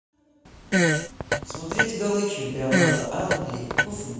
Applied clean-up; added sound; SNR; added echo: none; Fart; -4 dB; reverberation time 1.2 s.